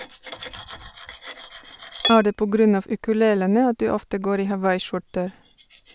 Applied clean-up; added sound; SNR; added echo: none; Cutlery, silverware; 12 dB; none.